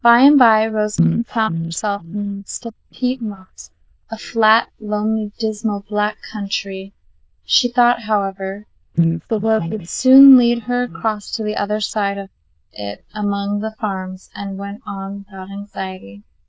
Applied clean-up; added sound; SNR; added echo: neural diffusion model UNIVERSE++.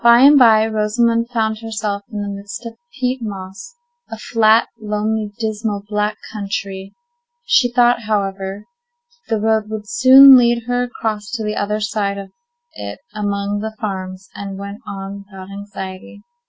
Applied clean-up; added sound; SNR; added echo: none; none; none; none.